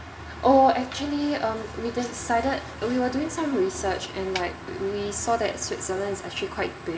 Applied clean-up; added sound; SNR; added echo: none; Snare drum; 15 dB; reverberation time 2.8 s.